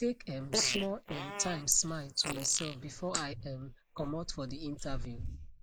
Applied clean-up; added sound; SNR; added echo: neural mask model Resemble Enhance denoiser.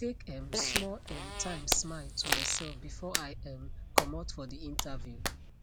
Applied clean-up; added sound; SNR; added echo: none; Hands + Fart; -3 dB; none.